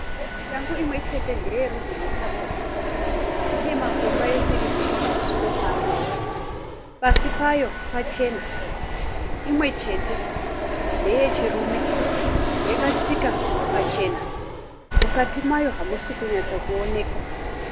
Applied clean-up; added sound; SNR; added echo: none; Fixed-wing aircraft, airplane; -4 dB; none.